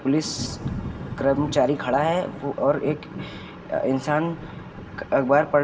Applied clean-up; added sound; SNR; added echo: none; Thunder; 12 dB; reverberation time 0.7 s.